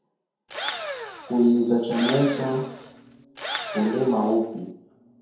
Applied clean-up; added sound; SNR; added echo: none; Engine / Drill; 9 dB; reverberation time 0.7 s.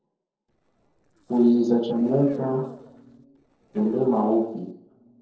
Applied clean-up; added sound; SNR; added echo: neural separator model SepFormer DNS4.